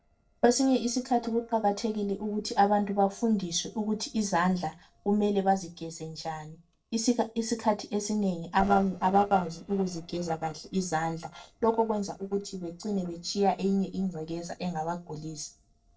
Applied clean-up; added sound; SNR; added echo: neural separator model SepFormer DNS4.